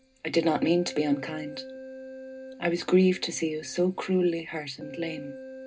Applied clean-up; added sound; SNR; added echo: none; Keyboard (musical); 15 dB; reverberation time 0.2 s.